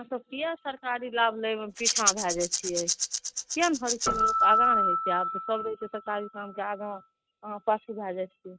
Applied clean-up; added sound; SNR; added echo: neural mask model RNNoise.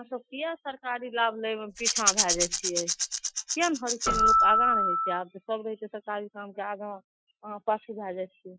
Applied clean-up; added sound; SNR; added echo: classical method Wiener filter.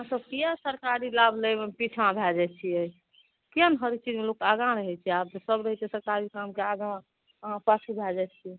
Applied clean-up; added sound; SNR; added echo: none; none; none; none.